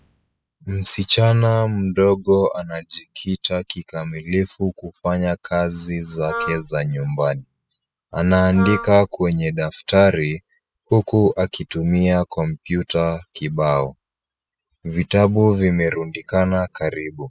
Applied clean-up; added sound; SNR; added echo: classical method spectral subtraction.